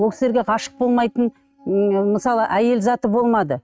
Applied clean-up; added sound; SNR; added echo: neural mask model RNNoise.